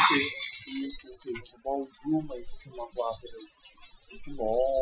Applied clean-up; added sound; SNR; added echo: classical method Wiener filter.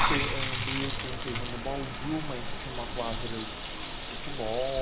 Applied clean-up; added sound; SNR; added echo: none; Bathtub (filling or washing) / Water; -4 dB; none.